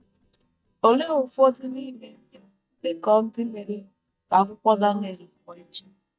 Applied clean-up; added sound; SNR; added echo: neural mask model DeepFilterNet 3.